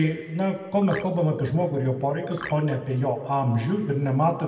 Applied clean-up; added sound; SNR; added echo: none; Marimba, xylophone; 12 dB; reverberation time 1.4 s.